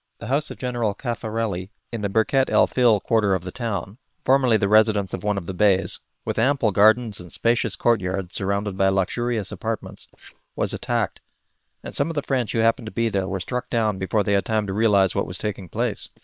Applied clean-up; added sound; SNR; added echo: neural separator model SepFormer WHAM!.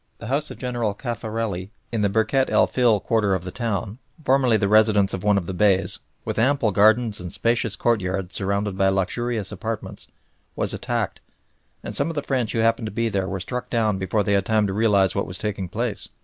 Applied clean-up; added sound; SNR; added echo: none; none; none; none.